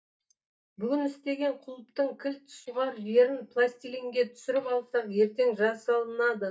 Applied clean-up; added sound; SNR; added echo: neural mask model DeepFilterNet 3.